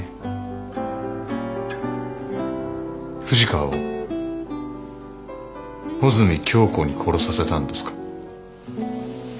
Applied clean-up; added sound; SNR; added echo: none; none; none; none.